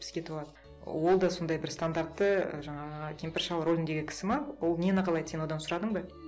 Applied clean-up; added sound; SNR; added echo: none; none; none; none.